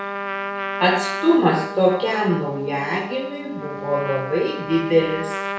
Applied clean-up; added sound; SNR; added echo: none; Trumpet; 8 dB; reverberation time 0.6 s.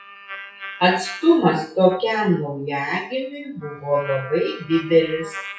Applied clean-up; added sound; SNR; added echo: classical method WPE with log-MMSE.